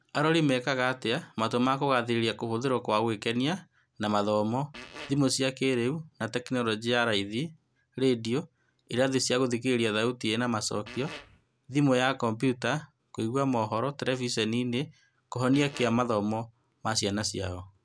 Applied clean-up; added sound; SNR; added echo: none; Fart; 16 dB; none.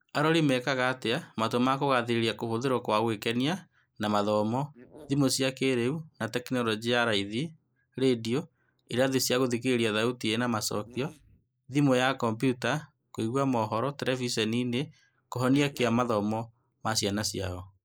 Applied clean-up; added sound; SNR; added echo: neural mask model Resemble Enhance denoiser.